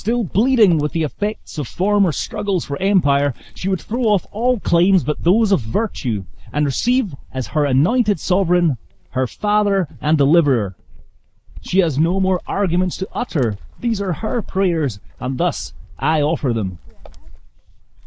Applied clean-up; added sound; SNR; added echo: none; Wind; 14 dB; none.